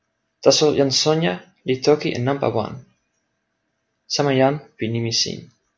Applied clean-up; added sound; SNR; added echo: none; none; none; none.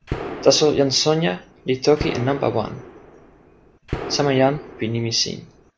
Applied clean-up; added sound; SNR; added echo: none; Gunshot, gunfire; 12 dB; none.